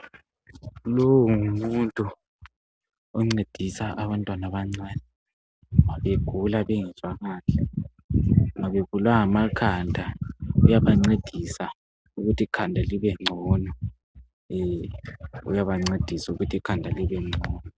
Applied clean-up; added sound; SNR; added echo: none; none; none; none.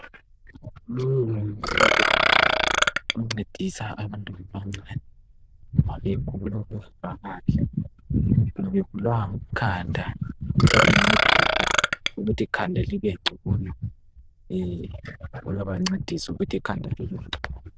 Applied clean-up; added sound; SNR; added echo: neural diffusion model UNIVERSE++.